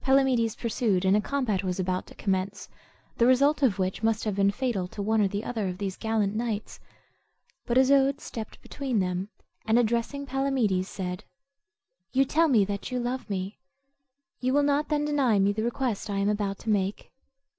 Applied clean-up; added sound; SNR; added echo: none; none; none; none.